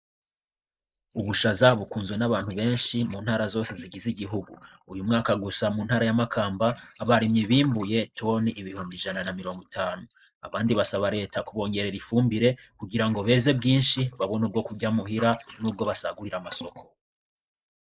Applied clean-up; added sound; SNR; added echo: neural mask model Resemble Enhance denoiser.